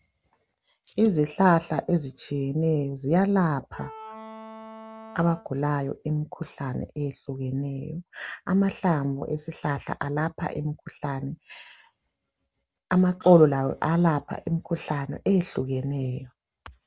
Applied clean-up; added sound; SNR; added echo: none; Wind instrument, woodwind instrument; 17 dB; none.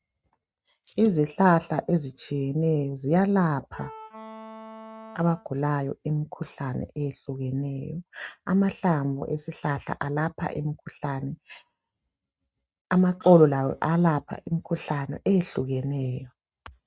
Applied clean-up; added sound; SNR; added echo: neural mask model RNNoise.